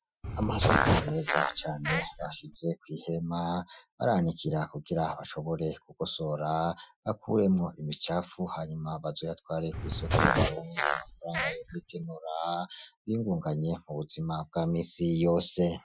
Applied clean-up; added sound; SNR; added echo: classical method Wiener filter.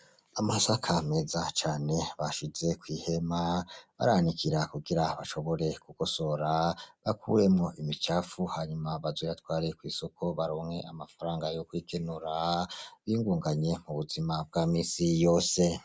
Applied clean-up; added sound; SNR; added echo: none; none; none; none.